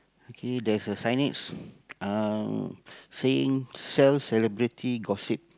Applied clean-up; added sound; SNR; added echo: none; none; none; none.